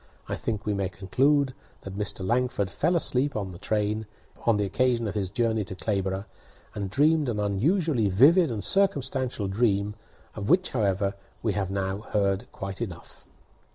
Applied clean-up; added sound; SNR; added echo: none; none; none; none.